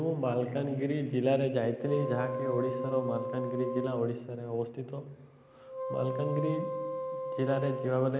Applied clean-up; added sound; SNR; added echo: none; Wind instrument, woodwind instrument; 6 dB; none.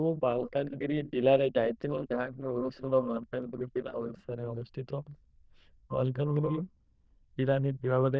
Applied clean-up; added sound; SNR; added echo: neural diffusion model UNIVERSE++.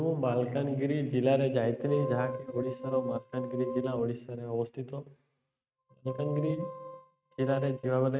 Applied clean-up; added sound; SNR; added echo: neural mask model RNNoise.